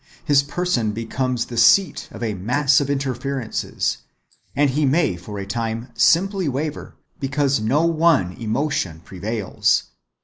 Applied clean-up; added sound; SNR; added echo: neural mask model Resemble Enhance denoiser.